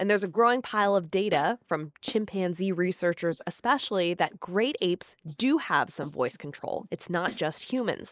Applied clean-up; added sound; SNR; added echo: neural mask model Resemble Enhance denoiser.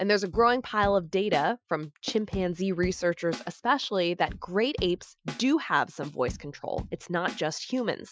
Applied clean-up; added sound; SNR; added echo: classical method Wiener filter.